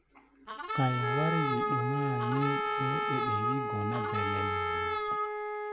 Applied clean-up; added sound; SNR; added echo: none; Wind instrument, woodwind instrument + Harmonica; -2 dB; none.